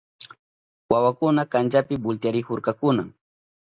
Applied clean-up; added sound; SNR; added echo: none; none; none; none.